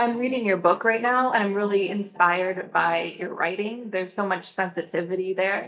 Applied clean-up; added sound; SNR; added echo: neural mask model DeepFilterNet 3.